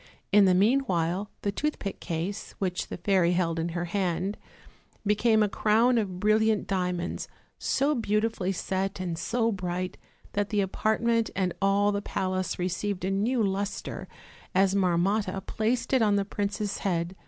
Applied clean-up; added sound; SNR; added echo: none; none; none; none.